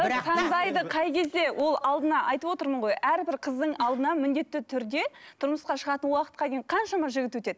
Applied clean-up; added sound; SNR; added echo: none; none; none; none.